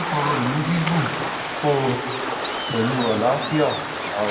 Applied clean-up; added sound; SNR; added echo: none; Waves, surf; 4 dB; reverberation time 1.2 s.